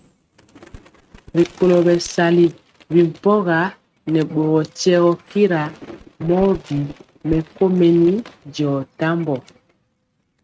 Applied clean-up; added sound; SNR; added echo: neural mask model RNNoise.